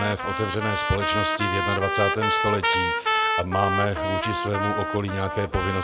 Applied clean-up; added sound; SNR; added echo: none; Trumpet; -1 dB; none.